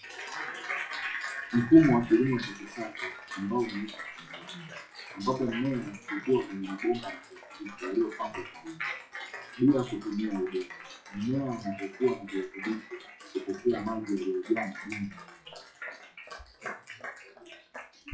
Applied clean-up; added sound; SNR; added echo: classical method WPE with log-MMSE.